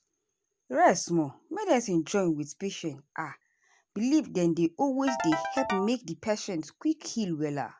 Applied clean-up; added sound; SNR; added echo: none; Ringtone / Keyboard (musical); 6 dB; none.